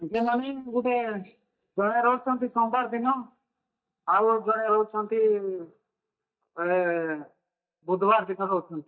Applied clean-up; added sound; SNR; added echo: neural mask model DeepFilterNet 3.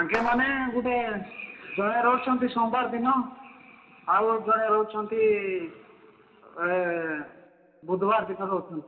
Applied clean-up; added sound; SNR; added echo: none; Clapping; 11 dB; reverberation time 1.7 s.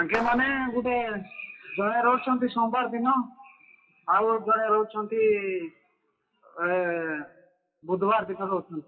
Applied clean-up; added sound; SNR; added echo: classical method WPE with log-MMSE.